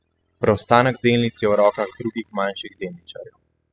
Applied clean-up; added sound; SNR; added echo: classical method spectral subtraction.